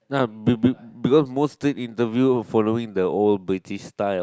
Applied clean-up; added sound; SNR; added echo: none; none; none; none.